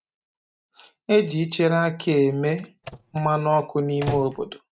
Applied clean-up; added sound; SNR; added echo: neural mask model RNNoise.